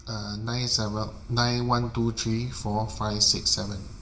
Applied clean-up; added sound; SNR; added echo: none; none; none; reverberation time 1.4 s.